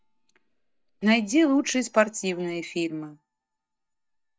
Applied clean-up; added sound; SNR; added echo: neural mask model DeepFilterNet 3.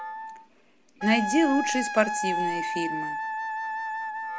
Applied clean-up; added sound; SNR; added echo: none; Wind instrument, woodwind instrument; 2 dB; none.